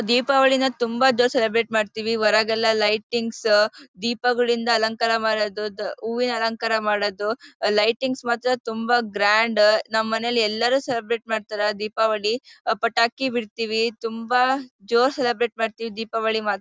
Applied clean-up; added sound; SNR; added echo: none; none; none; none.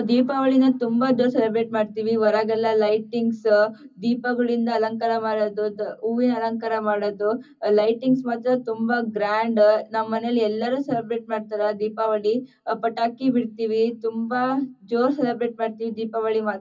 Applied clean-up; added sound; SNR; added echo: none; none; none; reverberation time 0.4 s.